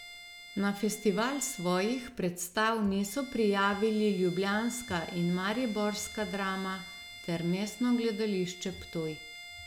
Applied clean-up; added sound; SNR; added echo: none; Bowed string instrument; 16 dB; none.